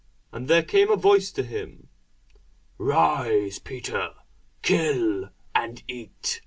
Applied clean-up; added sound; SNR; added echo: none; none; none; none.